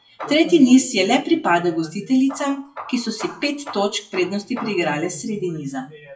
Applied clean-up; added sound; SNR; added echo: classical method WPE with log-MMSE.